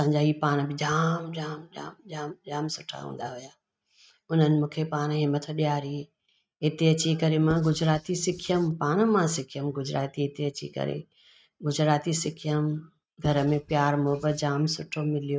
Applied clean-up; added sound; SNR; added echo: neural mask model RNNoise.